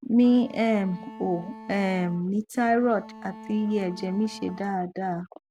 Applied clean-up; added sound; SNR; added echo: none; Bowed string instrument; 18 dB; none.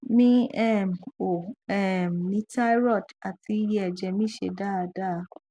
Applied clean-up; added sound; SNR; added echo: none; none; none; none.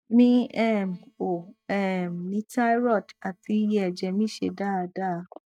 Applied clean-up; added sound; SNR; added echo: neural mask model DeepFilterNet 3.